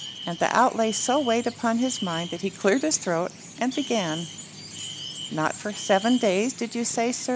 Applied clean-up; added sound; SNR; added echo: none; Chirp, tweet + Alarm; 13 dB; none.